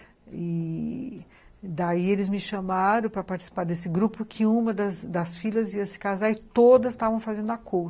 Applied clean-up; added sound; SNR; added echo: none; none; none; none.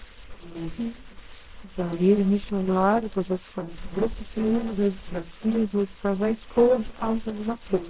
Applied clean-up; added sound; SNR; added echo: neural separator model SepFormer WHAMR!.